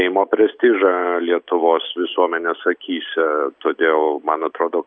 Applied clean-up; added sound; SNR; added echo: none; none; none; none.